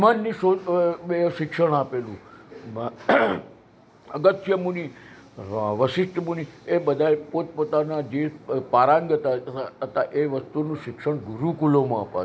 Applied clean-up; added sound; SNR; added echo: none; none; none; none.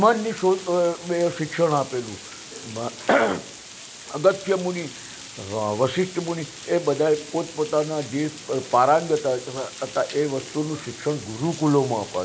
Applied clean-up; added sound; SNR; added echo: none; Water; 16 dB; none.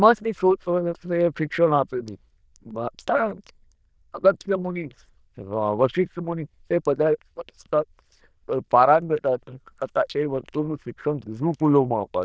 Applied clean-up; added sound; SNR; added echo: neural diffusion model UNIVERSE++.